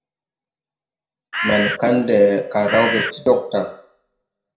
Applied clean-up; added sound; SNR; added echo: none; Bird; 1 dB; reverberation time 0.5 s.